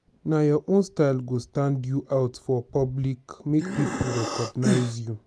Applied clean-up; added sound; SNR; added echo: none; Breathing; 3 dB; none.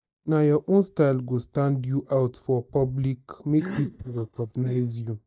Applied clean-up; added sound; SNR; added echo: neural mask model DeepFilterNet 3.